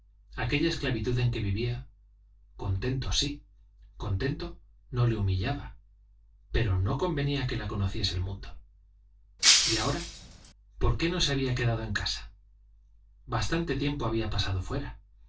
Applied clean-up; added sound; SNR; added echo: none; Shatter; -4 dB; reverberation time 0.1 s.